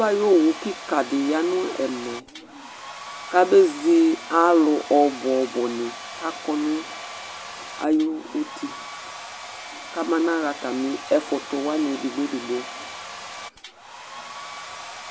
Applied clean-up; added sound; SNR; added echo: none; Domestic sounds, home sounds; 13 dB; none.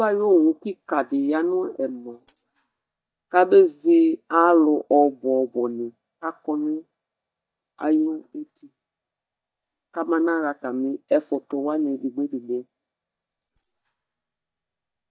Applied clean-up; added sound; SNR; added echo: neural mask model DeepFilterNet 3.